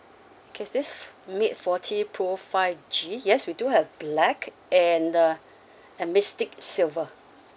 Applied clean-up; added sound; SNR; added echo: none; none; none; none.